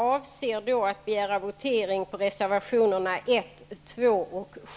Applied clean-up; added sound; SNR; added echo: none; none; none; none.